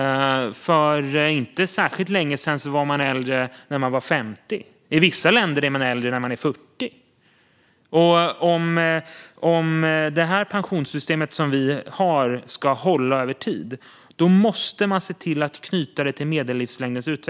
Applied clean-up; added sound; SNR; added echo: none; none; none; none.